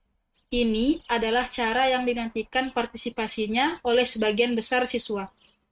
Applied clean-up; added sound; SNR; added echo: neural mask model RNNoise.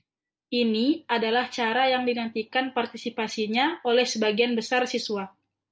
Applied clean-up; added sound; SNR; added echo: none; none; none; none.